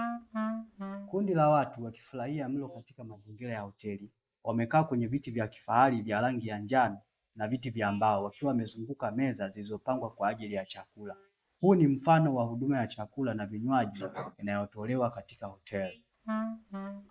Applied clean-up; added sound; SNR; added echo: neural mask model Resemble Enhance denoiser.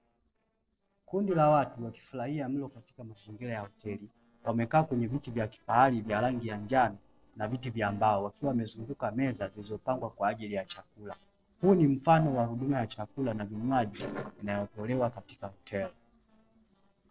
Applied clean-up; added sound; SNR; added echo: neural separator model SepFormer DNS4.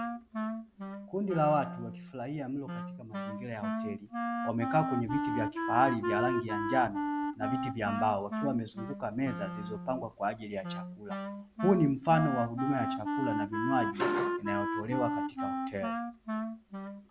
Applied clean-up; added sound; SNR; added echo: none; Wind instrument, woodwind instrument; 2 dB; none.